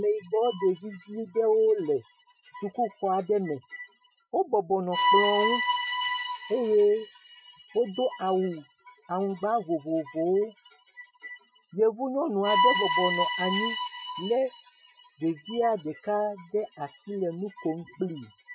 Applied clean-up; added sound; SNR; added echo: classical method Wiener filter.